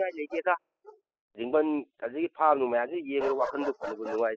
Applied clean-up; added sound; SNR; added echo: classical method spectral subtraction.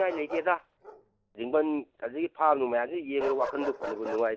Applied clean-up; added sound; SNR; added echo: none; Bark; 12 dB; none.